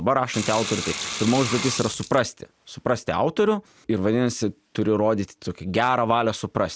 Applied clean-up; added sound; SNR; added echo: none; Sink (filling or washing) / Water; 8 dB; none.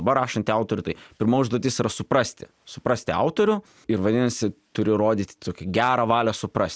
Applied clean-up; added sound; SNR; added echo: none; none; none; none.